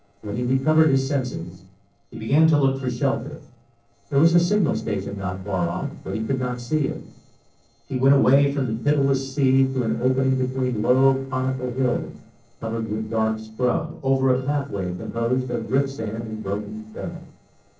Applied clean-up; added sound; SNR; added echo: neural separator model SepFormer DNS4.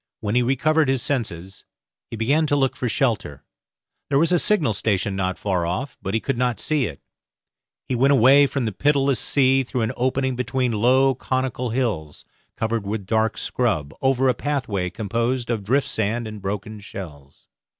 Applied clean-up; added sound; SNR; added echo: none; none; none; none.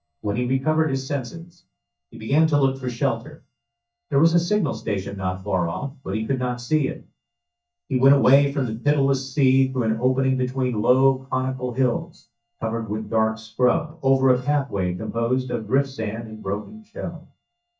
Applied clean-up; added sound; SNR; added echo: neural mask model DeepFilterNet 3.